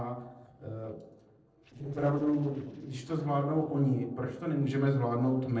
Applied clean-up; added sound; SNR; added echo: neural separator model SepFormer DNS4.